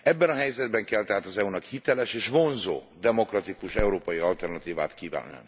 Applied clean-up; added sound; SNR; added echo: none; Crackle; 12 dB; none.